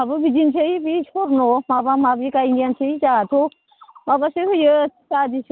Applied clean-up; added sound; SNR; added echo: none; none; none; none.